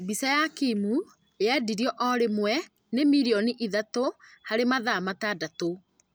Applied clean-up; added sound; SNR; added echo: none; none; none; none.